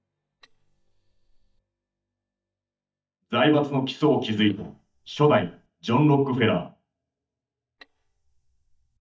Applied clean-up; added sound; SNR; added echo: neural mask model DeepFilterNet 3.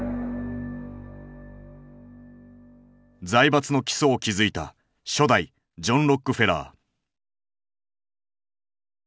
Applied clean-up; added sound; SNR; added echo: none; none; none; none.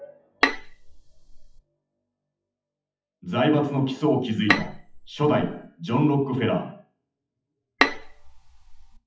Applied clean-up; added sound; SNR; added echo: classical method WPE with log-MMSE.